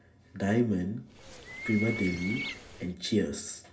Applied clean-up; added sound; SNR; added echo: none; Bird; 8 dB; reverberation time 0.4 s.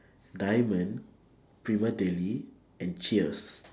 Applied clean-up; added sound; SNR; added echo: none; none; none; none.